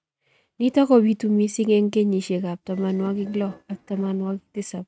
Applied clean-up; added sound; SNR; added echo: neural mask model RNNoise.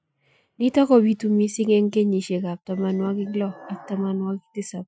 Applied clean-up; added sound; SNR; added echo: classical method Wiener filter.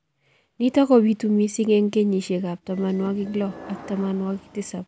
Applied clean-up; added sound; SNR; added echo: none; Subway, metro, underground / Sliding door; 19 dB; none.